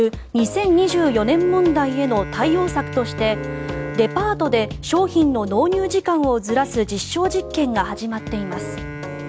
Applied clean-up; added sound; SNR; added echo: none; Bowed string instrument; 14 dB; none.